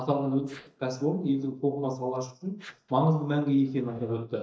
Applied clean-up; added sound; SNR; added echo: neural mask model DeepFilterNet 3.